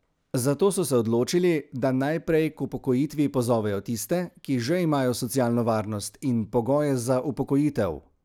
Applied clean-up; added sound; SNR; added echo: none; none; none; none.